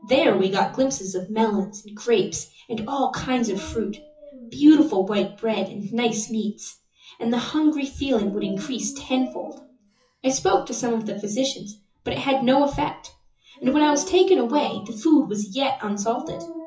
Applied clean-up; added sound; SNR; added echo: classical method WPE with log-MMSE.